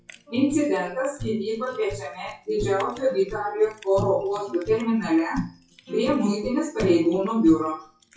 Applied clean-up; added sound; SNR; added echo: classical method WPE with log-MMSE.